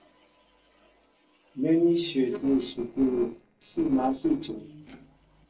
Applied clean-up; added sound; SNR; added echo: neural separator model SepFormer DNS4.